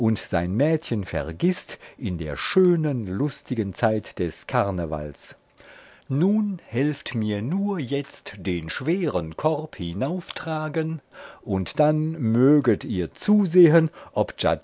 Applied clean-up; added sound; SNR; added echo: none; none; none; none.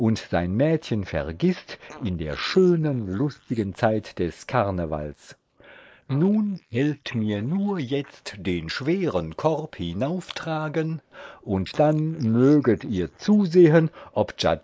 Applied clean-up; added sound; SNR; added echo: neural mask model Resemble Enhance denoiser.